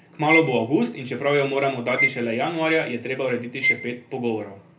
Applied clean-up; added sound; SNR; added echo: none; Bowed string instrument; 5 dB; reverberation time 0.3 s.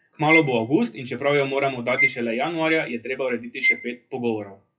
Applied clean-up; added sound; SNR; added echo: classical method WPE with log-MMSE.